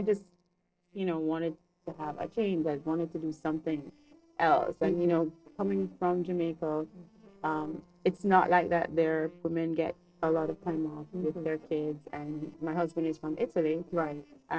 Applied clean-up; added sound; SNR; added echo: neural separator model SepFormer DNS4.